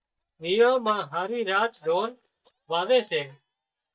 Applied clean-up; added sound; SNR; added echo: neural mask model DeepFilterNet 3.